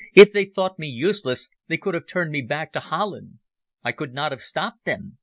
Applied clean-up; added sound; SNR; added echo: none; none; none; none.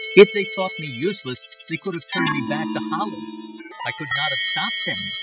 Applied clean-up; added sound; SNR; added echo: classical method spectral subtraction.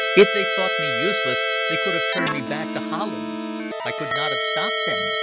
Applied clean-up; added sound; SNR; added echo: none; Keyboard (musical); -2 dB; none.